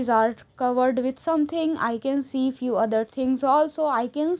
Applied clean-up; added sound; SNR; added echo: none; none; none; none.